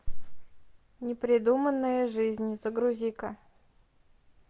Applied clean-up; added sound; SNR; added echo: none; none; none; none.